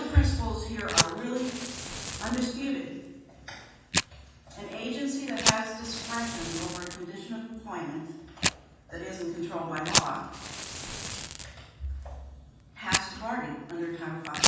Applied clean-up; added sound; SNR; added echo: none; Fire; 1 dB; reverberation time 1.2 s.